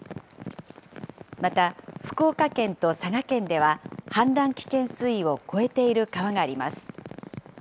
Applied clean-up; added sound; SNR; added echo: none; none; none; none.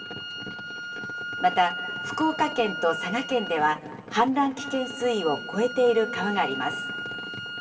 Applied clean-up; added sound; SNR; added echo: none; Wind instrument, woodwind instrument; 8 dB; reverberation time 2.9 s.